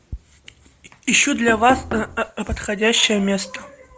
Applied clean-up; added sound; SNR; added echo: none; Knock; 7 dB; none.